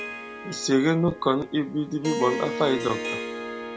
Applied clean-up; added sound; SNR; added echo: none; Harp; 7 dB; none.